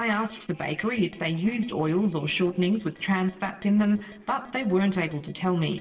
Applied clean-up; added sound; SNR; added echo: neural separator model SepFormer DNS4.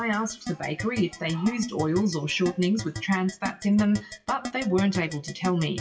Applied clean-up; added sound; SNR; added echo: classical method WPE with log-MMSE.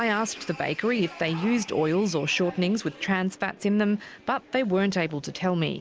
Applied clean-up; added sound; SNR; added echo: none; none; none; none.